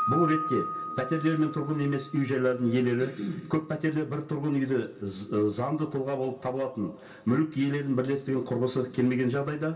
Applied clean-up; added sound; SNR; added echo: none; Piano; 12 dB; reverberation time 0.2 s.